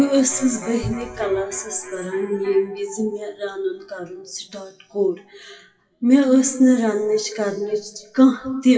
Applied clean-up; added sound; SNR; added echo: classical method WPE with log-MMSE.